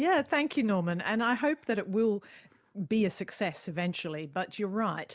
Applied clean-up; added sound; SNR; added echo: none; none; none; none.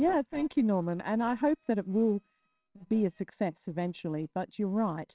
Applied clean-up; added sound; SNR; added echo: neural separator model SepFormer WHAMR!.